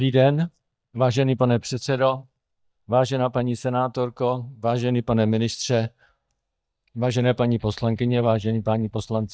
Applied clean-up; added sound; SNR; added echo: neural mask model DeepFilterNet 3.